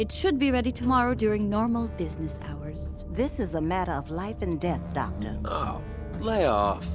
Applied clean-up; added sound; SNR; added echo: none; Acoustic guitar; 15 dB; none.